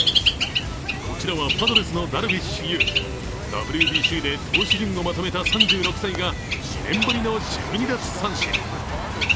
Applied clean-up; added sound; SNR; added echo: none; Bird; -2 dB; none.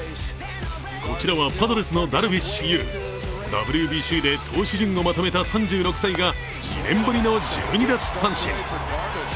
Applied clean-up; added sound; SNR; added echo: none; none; none; none.